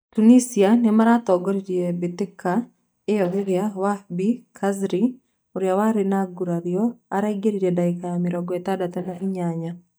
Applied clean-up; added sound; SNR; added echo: neural mask model DeepFilterNet 3.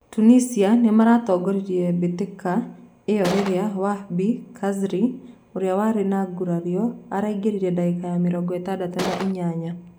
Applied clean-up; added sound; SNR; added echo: none; Gunshot, gunfire; 7 dB; none.